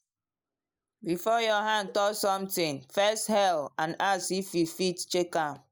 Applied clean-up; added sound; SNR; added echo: neural mask model Resemble Enhance denoiser.